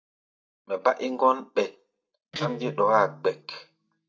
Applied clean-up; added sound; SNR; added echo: neural mask model DeepFilterNet 3.